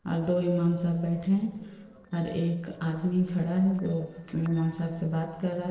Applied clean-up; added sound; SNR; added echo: neural separator model SepFormer DNS4.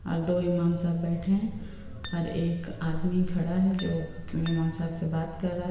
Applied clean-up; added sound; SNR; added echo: none; Acoustic guitar; 18 dB; reverberation time 1.5 s.